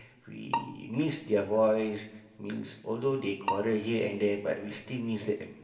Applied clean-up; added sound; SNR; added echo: none; Bowed string instrument; 10 dB; reverberation time 1.0 s.